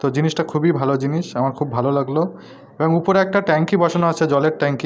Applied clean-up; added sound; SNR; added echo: none; none; none; none.